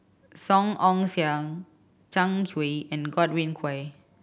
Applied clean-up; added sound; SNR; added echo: none; none; none; none.